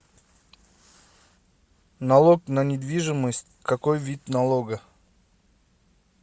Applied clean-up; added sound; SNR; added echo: none; none; none; none.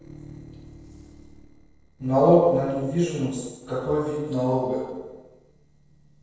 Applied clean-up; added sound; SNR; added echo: neural separator model SepFormer DNS4.